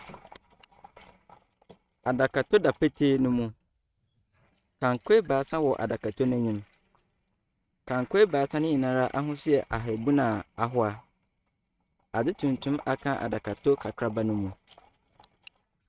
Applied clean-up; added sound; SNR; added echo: neural mask model RNNoise.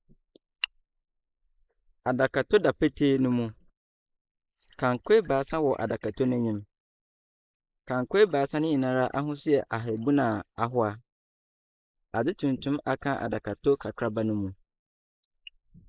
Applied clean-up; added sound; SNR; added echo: neural mask model Resemble Enhance denoiser.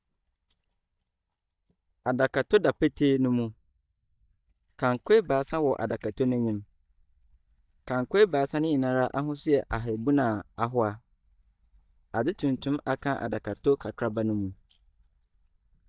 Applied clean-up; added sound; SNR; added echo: neural mask model DeepFilterNet 3.